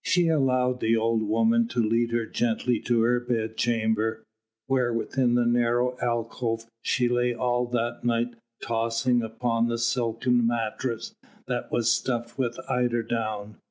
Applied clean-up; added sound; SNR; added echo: none; none; none; none.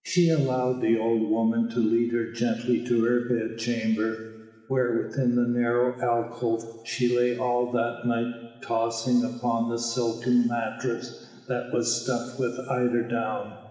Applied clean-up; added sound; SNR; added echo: none; none; none; reverberation time 2.0 s.